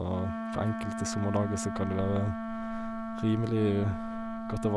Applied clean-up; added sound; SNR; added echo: none; Wind instrument, woodwind instrument; 5 dB; none.